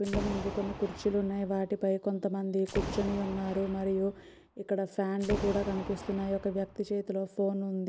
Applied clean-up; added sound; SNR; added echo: none; Boom; 10 dB; none.